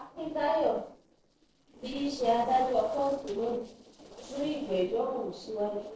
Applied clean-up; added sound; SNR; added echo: neural separator model SepFormer DNS4.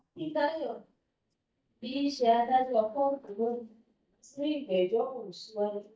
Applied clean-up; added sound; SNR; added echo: neural mask model DeepFilterNet 3.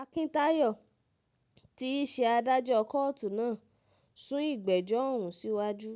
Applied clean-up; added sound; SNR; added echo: none; none; none; none.